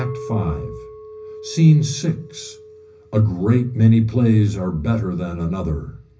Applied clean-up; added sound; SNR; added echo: none; Chink, clink; 19 dB; reverberation time 0.4 s.